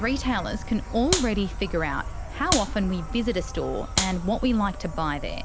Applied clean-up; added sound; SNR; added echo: none; Insect + Clapping; 4 dB; none.